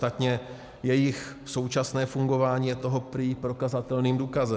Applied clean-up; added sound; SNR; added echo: none; none; none; none.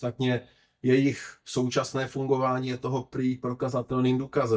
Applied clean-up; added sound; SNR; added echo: neural mask model DeepFilterNet 3.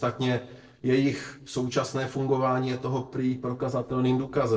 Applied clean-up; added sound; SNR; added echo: neural separator model SepFormer DNS4.